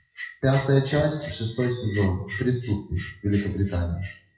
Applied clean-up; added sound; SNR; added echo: classical method WPE with log-MMSE.